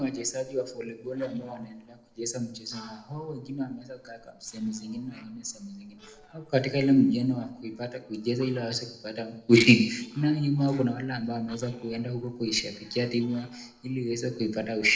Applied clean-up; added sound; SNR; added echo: neural separator model SepFormer DNS4.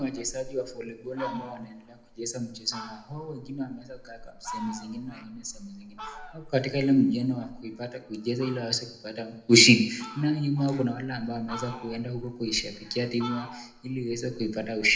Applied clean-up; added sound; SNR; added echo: none; Fowl; 16 dB; reverberation time 0.7 s.